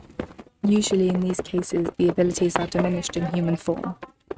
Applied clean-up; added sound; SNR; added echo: neural mask model RNNoise.